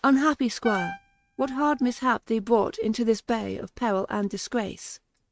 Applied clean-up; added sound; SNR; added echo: neural mask model RNNoise.